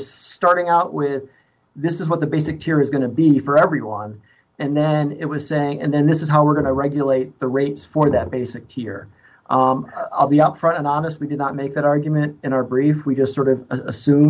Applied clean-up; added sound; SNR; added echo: none; none; none; none.